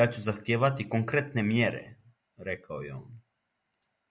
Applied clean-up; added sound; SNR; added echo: none; none; none; none.